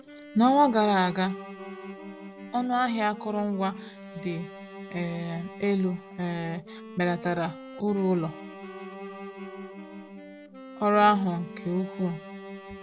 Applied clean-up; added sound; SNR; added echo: none; Wind instrument, woodwind instrument + Bowed string instrument; 14 dB; none.